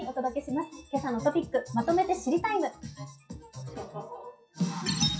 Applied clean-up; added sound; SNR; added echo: classical method WPE with log-MMSE.